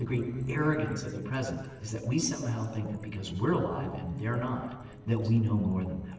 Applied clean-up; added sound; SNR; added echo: neural separator model SepFormer DNS4.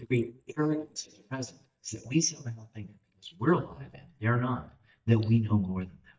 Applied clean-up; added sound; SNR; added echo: neural mask model DeepFilterNet 3.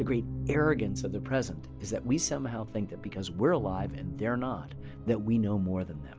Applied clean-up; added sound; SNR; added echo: none; none; none; none.